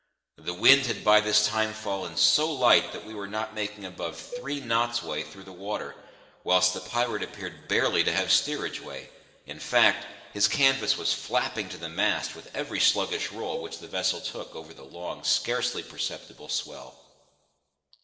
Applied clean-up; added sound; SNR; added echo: none; Cowbell; 16 dB; reverberation time 1.7 s.